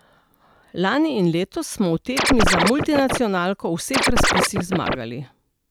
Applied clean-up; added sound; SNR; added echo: none; Scratching (performance technique); -3 dB; none.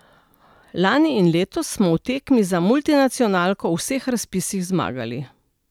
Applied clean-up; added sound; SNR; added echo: none; none; none; none.